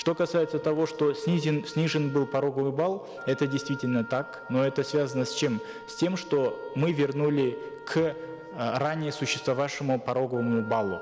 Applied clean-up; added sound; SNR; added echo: none; Wind instrument, woodwind instrument; 18 dB; none.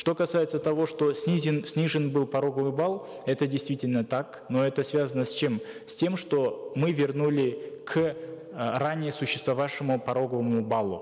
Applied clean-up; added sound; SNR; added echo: none; none; none; none.